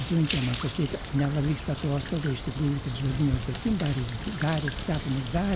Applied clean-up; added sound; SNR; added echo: none; Bird; 6 dB; none.